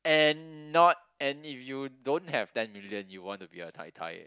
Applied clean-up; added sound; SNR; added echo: none; none; none; none.